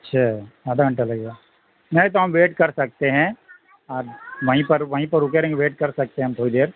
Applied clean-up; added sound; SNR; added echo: none; none; none; none.